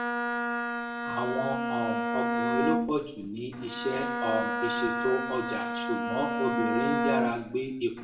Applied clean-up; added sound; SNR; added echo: none; Bowed string instrument; -2 dB; reverberation time 0.7 s.